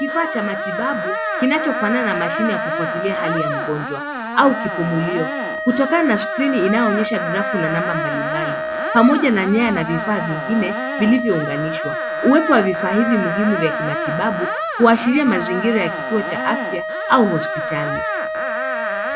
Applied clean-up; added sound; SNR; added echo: none; Screech + Wind instrument, woodwind instrument; 3 dB; none.